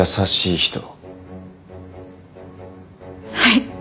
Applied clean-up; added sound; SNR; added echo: none; none; none; none.